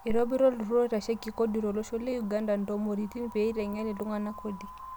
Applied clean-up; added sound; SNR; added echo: none; Wind; 19 dB; none.